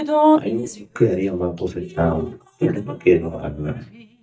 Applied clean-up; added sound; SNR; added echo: neural mask model DeepFilterNet 3.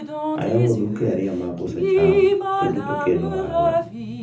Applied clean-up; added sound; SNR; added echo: none; Drip; -2 dB; reverberation time 0.5 s.